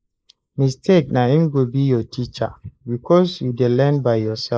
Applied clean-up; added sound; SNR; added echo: neural mask model Resemble Enhance denoiser.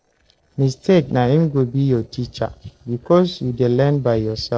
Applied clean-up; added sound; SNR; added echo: neural separator model SepFormer DNS4.